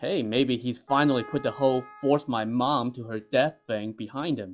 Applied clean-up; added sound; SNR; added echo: classical method log-MMSE.